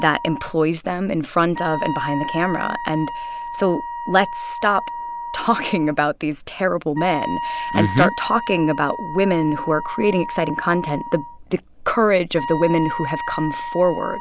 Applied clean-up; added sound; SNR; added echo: none; Wind instrument, woodwind instrument; 9 dB; none.